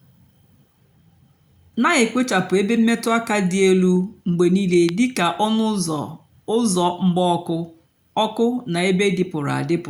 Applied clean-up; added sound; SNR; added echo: none; none; none; none.